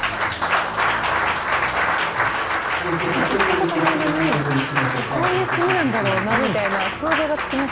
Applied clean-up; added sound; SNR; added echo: none; Applause; -4 dB; none.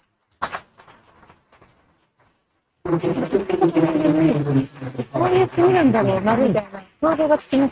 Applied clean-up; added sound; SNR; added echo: neural mask model RNNoise.